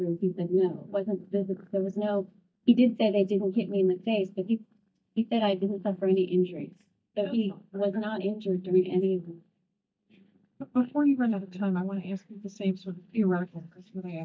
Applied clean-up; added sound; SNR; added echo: neural mask model DeepFilterNet 3.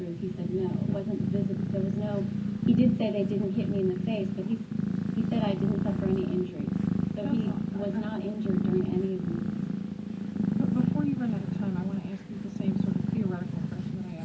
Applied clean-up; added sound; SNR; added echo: none; Purr; -2 dB; reverberation time 0.4 s.